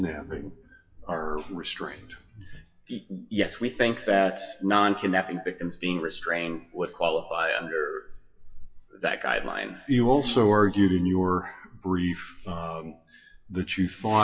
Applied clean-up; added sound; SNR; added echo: classical method WPE with log-MMSE.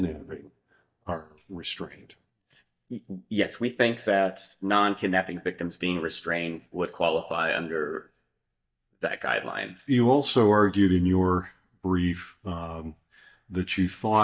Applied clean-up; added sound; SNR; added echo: neural mask model DeepFilterNet 3.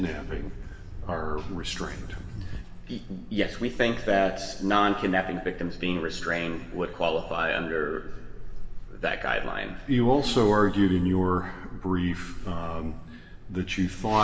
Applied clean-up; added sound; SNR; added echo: none; Wind; 12 dB; reverberation time 1.8 s.